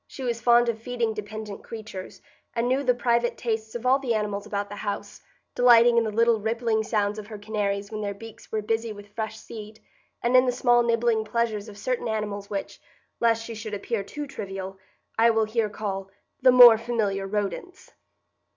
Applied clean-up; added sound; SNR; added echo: none; none; none; none.